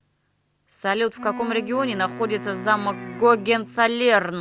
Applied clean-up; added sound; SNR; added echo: none; Wind instrument, woodwind instrument; 13 dB; none.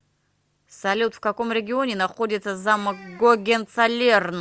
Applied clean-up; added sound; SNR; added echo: none; none; none; none.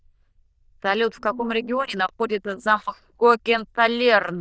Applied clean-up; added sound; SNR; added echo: neural diffusion model UNIVERSE++.